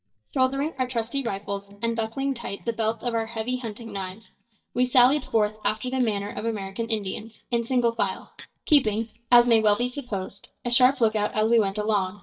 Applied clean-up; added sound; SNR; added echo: neural mask model DeepFilterNet 3.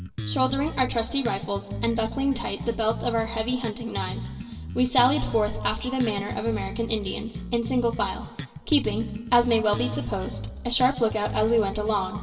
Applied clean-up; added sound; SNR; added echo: none; Bass guitar; 8 dB; reverberation time 2.3 s.